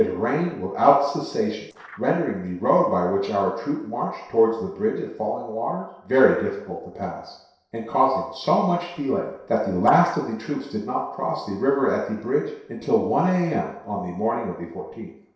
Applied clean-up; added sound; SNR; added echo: neural separator model SepFormer DNS4.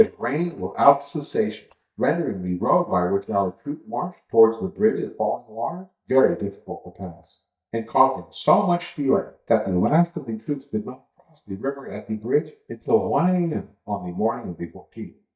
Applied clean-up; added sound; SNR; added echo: neural mask model DeepFilterNet 3.